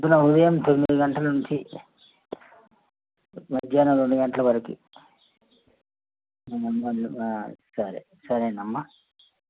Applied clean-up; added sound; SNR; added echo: none; none; none; none.